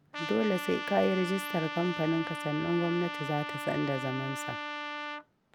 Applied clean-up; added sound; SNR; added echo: none; Trumpet; 6 dB; none.